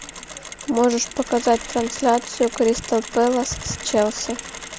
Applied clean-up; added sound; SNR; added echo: none; Mechanisms; 13 dB; none.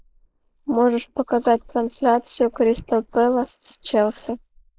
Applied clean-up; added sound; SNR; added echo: neural mask model Resemble Enhance denoiser.